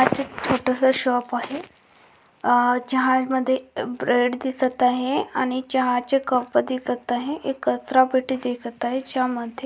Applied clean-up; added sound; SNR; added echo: none; none; none; none.